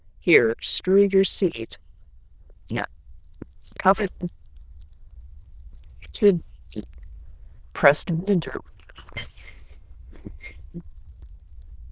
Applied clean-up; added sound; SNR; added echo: neural diffusion model UNIVERSE++.